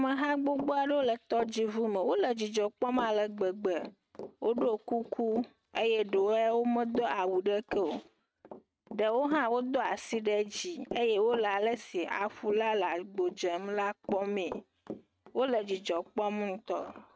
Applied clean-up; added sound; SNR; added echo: neural mask model RNNoise.